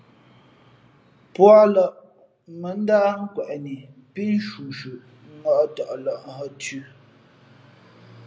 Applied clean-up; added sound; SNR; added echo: none; none; none; none.